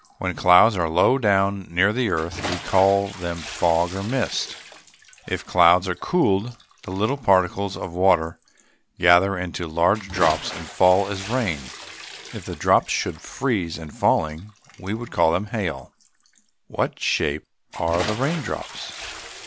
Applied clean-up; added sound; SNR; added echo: none; Bathtub (filling or washing) / Splash, splatter; 16 dB; none.